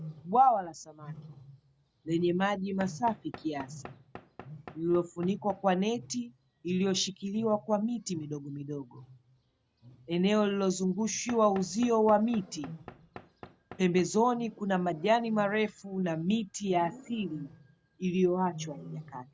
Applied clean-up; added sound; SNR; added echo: none; Wild animals + Knock / Wood; 18 dB; none.